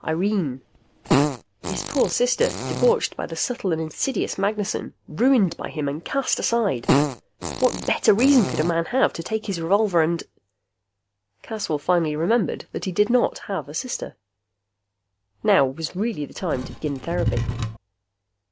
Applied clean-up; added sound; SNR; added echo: none; Wood / Tools + Fart; 3 dB; none.